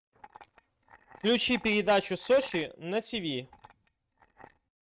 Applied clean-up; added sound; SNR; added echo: neural mask model RNNoise.